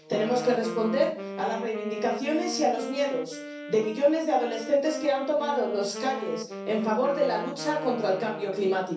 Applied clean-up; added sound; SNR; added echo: none; Wind instrument, woodwind instrument; 10 dB; reverberation time 0.6 s.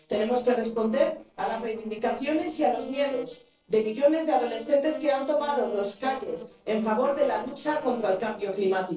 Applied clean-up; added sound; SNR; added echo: neural separator model SepFormer DNS4.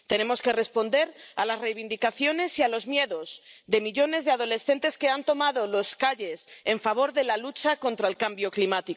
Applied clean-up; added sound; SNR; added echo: none; none; none; none.